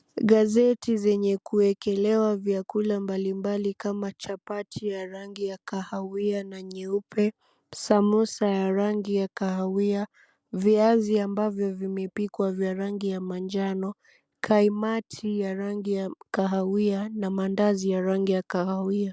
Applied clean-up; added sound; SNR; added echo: none; none; none; none.